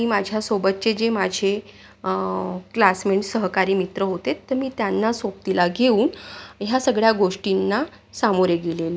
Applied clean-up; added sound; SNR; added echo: none; none; none; none.